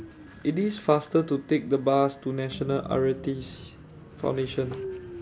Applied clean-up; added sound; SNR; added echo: none; Train; 15 dB; none.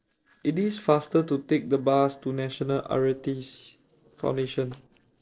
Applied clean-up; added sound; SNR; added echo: neural separator model SepFormer DNS4.